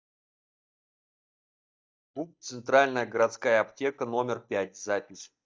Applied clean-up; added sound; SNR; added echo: neural mask model DeepFilterNet 3.